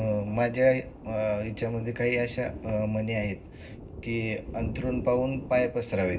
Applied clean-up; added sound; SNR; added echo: none; Thunder; 11 dB; reverberation time 0.4 s.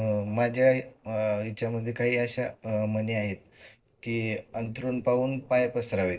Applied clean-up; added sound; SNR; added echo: neural separator model SepFormer DNS4.